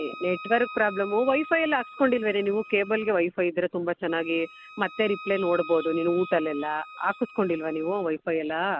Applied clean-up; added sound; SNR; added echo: none; Wind instrument, woodwind instrument; 16 dB; none.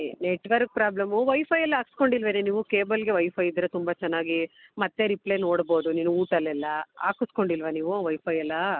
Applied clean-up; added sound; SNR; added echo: none; none; none; none.